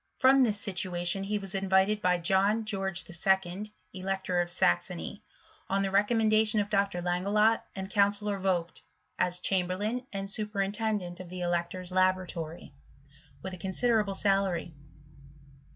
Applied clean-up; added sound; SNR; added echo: none; none; none; none.